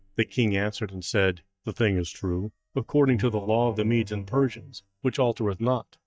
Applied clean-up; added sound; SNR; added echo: neural mask model DeepFilterNet 3.